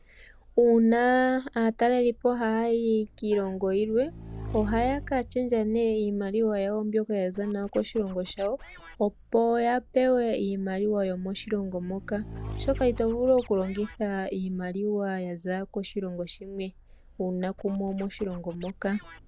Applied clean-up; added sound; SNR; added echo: none; Motorcycle / Engine + Scratching (performance technique); 17 dB; none.